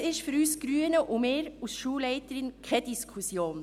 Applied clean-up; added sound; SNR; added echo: none; none; none; none.